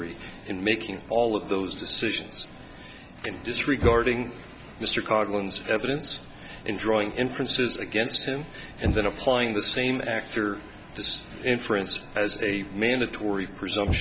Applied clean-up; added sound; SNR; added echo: none; Knock; 11 dB; none.